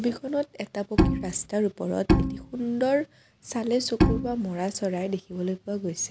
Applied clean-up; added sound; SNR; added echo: none; Bowed string instrument; -2 dB; none.